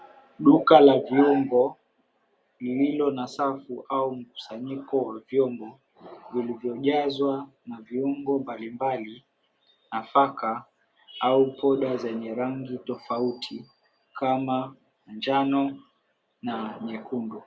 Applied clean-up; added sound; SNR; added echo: none; none; none; none.